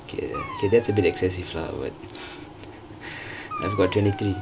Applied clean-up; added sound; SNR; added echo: none; Dog; 13 dB; none.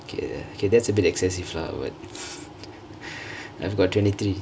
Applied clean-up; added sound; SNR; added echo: none; none; none; none.